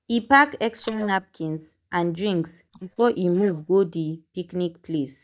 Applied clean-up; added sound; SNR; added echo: neural mask model DeepFilterNet 3.